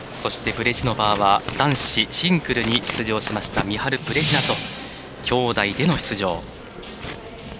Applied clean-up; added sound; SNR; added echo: none; Scissors; 13 dB; none.